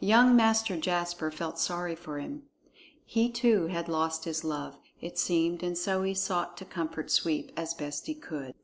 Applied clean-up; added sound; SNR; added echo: none; none; none; none.